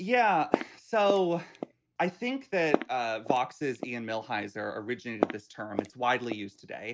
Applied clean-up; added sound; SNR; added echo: none; Walk, footsteps; 5 dB; none.